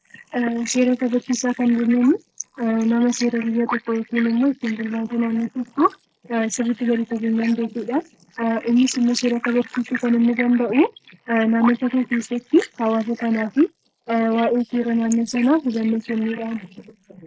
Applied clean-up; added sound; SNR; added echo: neural mask model Resemble Enhance denoiser.